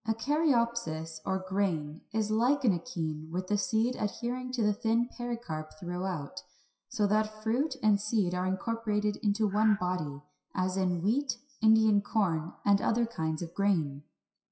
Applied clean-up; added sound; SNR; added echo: classical method WPE with log-MMSE.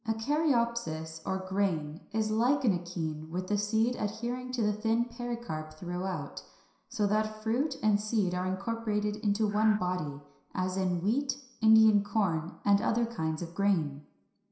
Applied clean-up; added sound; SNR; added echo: none; Breathing; 15 dB; reverberation time 0.7 s.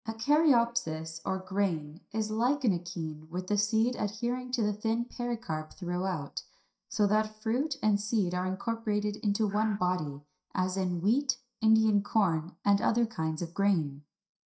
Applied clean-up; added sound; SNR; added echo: neural mask model DeepFilterNet 3.